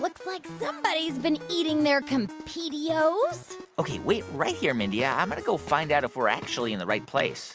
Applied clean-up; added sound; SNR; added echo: none; none; none; none.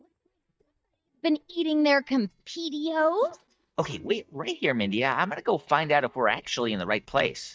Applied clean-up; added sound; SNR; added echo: neural mask model DeepFilterNet 3.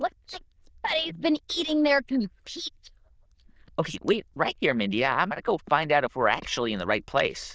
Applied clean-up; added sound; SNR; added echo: neural diffusion model UNIVERSE++.